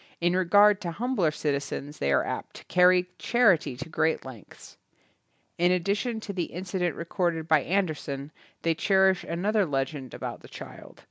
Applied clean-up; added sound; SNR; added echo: none; none; none; none.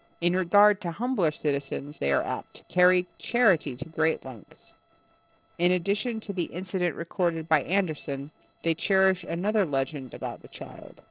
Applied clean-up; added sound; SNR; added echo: neural separator model SepFormer DNS4.